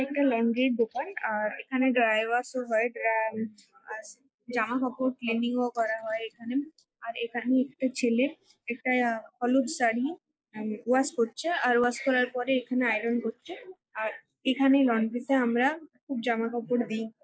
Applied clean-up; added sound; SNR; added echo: neural mask model Resemble Enhance denoiser.